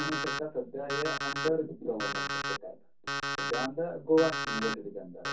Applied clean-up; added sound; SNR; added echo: none; Alarm; 2 dB; reverberation time 0.3 s.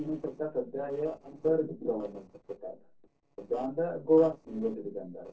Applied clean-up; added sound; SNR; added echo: neural separator model SepFormer DNS4.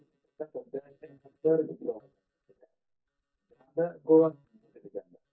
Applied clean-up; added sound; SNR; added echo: neural mask model DeepFilterNet 3.